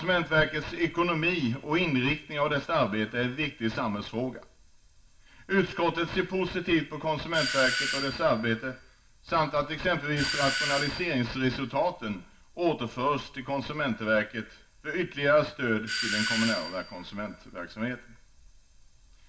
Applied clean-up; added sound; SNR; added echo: none; Doorbell; 4 dB; reverberation time 0.2 s.